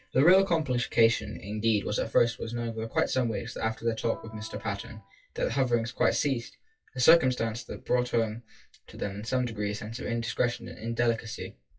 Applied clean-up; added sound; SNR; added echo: classical method WPE with log-MMSE.